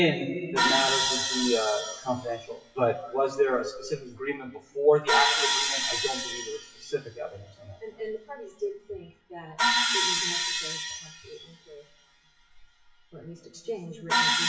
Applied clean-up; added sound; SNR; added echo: classical method WPE with log-MMSE.